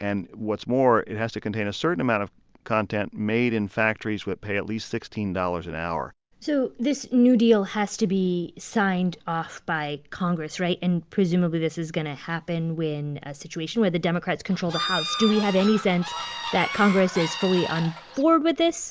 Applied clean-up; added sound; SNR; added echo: none; Bird / Fowl; 7 dB; none.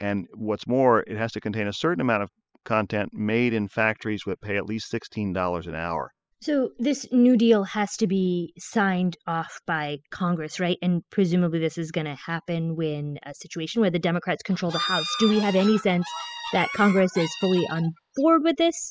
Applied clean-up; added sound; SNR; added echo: classical method spectral subtraction.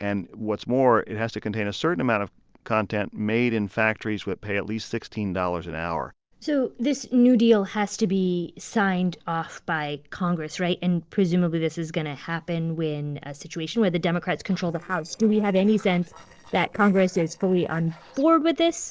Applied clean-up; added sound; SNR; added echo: neural separator model SepFormer DNS4.